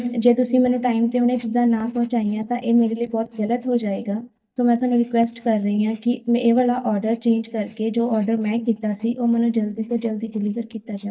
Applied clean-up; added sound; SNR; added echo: neural mask model DeepFilterNet 3.